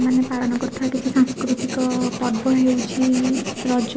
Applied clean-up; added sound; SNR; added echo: none; Writing; 9 dB; none.